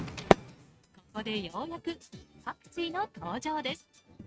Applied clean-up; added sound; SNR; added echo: neural mask model RNNoise.